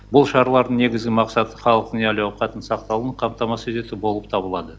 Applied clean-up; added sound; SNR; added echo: none; none; none; none.